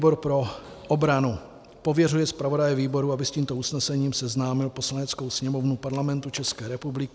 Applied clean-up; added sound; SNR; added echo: none; none; none; none.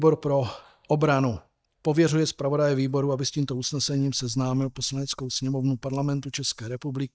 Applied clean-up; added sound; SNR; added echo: neural mask model DeepFilterNet 3.